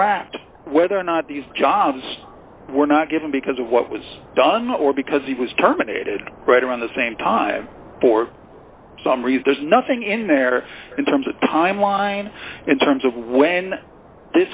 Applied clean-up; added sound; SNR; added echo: none; none; none; none.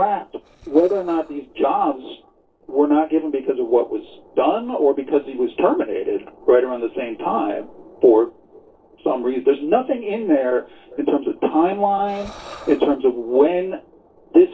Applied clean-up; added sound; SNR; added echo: neural separator model SepFormer DNS4.